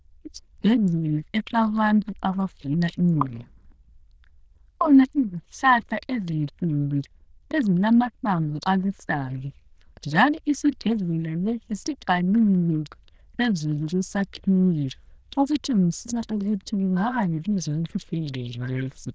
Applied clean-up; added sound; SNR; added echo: neural diffusion model UNIVERSE++.